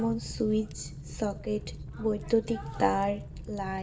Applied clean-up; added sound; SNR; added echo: none; Fire; 10 dB; reverberation time 0.6 s.